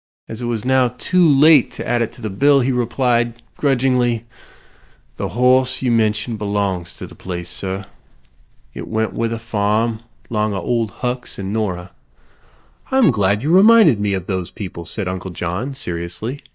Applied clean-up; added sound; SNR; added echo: neural mask model DeepFilterNet 3.